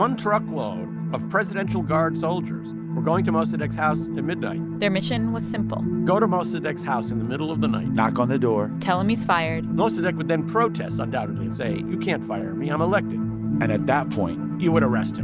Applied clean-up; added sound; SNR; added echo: none; none; none; none.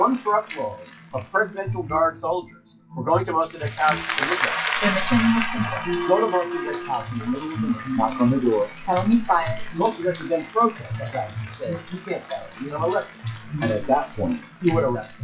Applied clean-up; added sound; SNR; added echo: classical method WPE with log-MMSE.